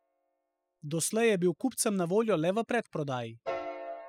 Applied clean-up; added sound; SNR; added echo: classical method spectral subtraction.